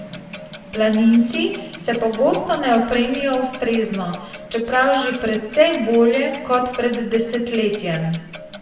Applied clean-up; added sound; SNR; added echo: none; Clock; 16 dB; reverberation time 1.0 s.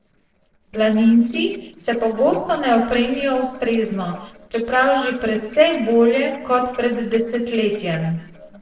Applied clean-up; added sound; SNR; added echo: neural separator model SepFormer DNS4.